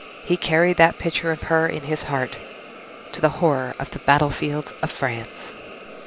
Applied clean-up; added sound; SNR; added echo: none; Hiss; 17 dB; none.